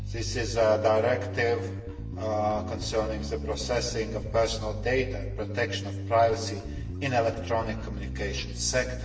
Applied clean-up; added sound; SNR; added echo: none; Bass guitar; 6 dB; reverberation time 1.0 s.